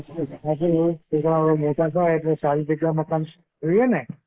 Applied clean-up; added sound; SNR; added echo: neural mask model Resemble Enhance denoiser.